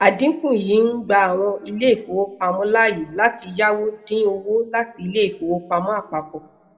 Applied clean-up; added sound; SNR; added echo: none; none; none; reverberation time 1.2 s.